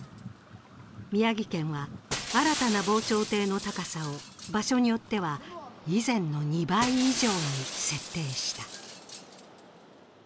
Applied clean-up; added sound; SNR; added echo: none; Shatter; 10 dB; none.